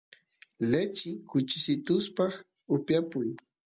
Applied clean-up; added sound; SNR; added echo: none; none; none; none.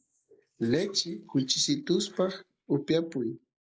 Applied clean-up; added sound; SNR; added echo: neural mask model Resemble Enhance denoiser.